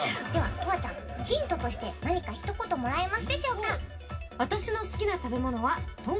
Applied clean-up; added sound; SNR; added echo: none; none; none; reverberation time 0.4 s.